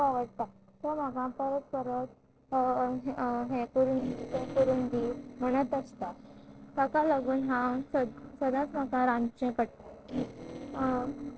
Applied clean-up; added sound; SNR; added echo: neural separator model SepFormer DNS4.